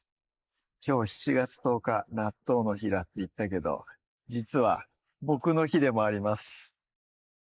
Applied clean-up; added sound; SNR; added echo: neural mask model Resemble Enhance denoiser.